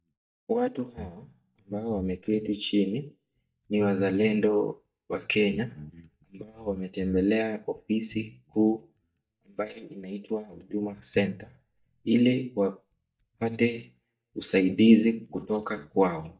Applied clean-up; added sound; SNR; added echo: neural mask model DeepFilterNet 3.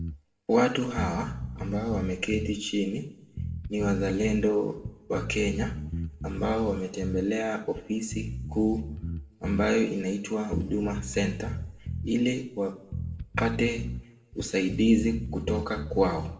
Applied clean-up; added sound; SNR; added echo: none; Bass guitar; 7 dB; reverberation time 0.6 s.